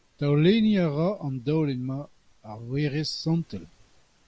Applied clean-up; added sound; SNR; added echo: none; none; none; none.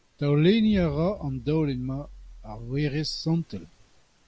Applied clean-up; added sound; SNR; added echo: none; Explosion; 17 dB; none.